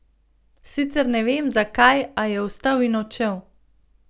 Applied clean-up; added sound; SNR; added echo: none; none; none; none.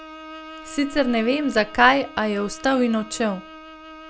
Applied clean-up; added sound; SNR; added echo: none; Bowed string instrument; 17 dB; none.